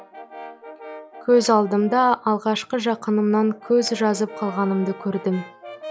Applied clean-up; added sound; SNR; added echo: none; Brass instrument; 18 dB; none.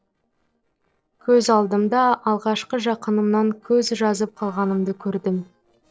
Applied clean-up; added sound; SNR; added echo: neural separator model SepFormer DNS4.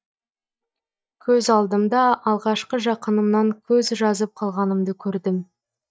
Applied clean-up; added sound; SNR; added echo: neural mask model DeepFilterNet 3.